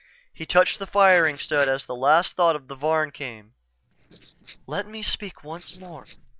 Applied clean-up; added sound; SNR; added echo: neural separator model SepFormer DNS4.